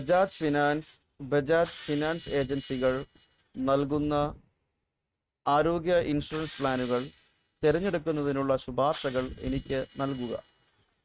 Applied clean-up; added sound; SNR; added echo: neural mask model RNNoise.